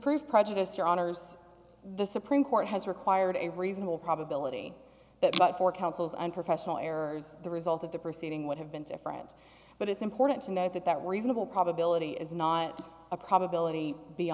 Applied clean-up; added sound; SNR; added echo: none; none; none; none.